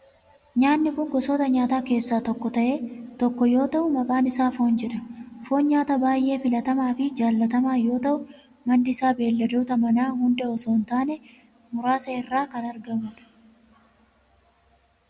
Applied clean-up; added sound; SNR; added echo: none; none; none; none.